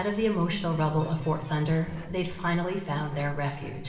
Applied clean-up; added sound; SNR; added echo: none; Writing; 14 dB; reverberation time 2.9 s.